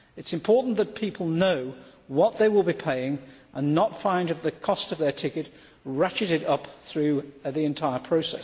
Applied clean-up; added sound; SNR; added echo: none; none; none; none.